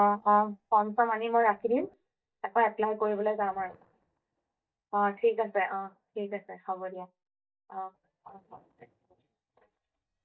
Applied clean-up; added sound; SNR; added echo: neural mask model DeepFilterNet 3.